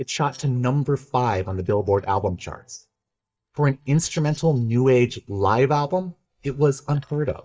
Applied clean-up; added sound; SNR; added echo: neural mask model DeepFilterNet 3.